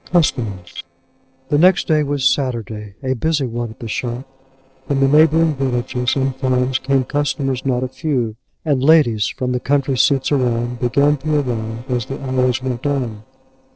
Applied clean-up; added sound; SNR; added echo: neural separator model SepFormer DNS4.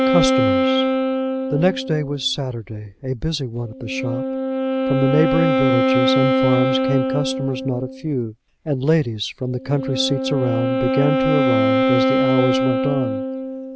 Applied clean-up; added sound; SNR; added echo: none; Wind instrument, woodwind instrument; -2 dB; none.